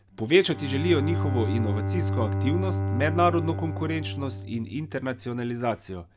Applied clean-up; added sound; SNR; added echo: none; Bowed string instrument; 2 dB; none.